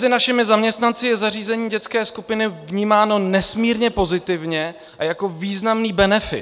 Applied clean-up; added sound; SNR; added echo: none; none; none; none.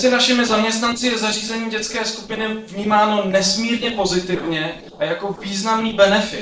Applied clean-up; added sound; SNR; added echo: neural separator model SepFormer DNS4.